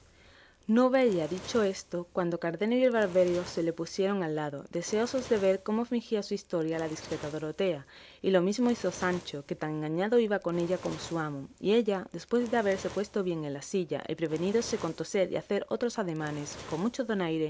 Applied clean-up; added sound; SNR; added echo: none; Fire; 20 dB; none.